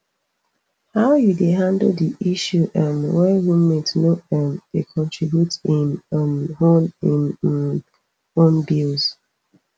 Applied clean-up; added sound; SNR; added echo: none; none; none; none.